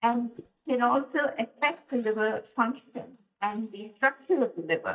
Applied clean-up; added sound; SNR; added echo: neural mask model DeepFilterNet 3.